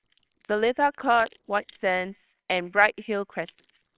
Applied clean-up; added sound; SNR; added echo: neural separator model SepFormer WHAMR!.